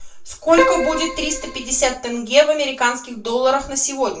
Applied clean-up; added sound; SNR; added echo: none; Keyboard (musical); 2 dB; reverberation time 0.3 s.